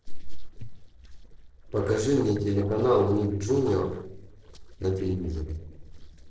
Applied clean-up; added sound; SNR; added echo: neural separator model SepFormer DNS4.